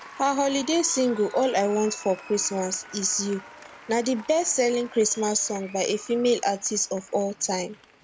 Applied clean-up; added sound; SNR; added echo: none; Applause; 19 dB; none.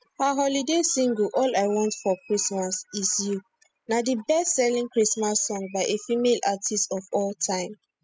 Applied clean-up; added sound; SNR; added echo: classical method spectral subtraction.